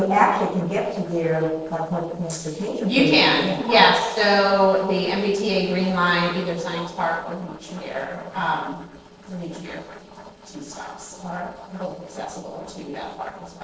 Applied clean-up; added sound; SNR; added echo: neural separator model SepFormer DNS4.